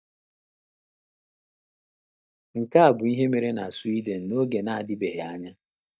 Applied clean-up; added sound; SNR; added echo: neural mask model DeepFilterNet 3.